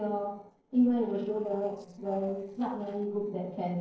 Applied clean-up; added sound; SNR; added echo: neural separator model SepFormer DNS4.